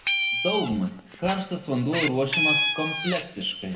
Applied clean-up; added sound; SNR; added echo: none; Meow; 1 dB; reverberation time 0.9 s.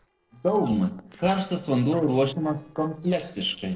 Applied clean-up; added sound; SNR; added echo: neural separator model SepFormer DNS4.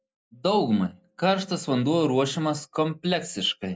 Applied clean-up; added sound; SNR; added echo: none; none; none; none.